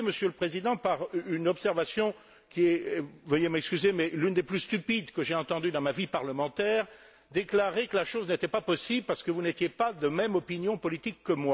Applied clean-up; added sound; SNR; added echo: none; none; none; none.